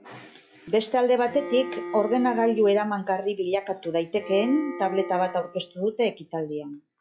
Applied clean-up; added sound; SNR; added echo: classical method log-MMSE.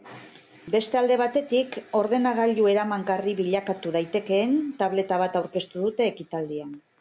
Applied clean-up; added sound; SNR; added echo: none; none; none; none.